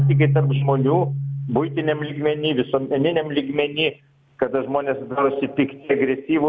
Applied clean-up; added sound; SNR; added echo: none; Keyboard (musical); 4 dB; none.